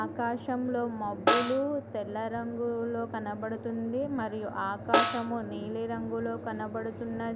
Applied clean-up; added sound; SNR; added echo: none; Snare drum; 0 dB; none.